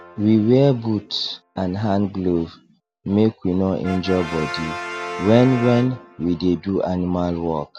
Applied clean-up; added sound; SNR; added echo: none; Brass instrument; 15 dB; none.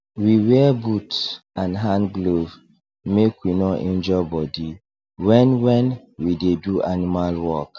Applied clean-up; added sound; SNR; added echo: none; none; none; none.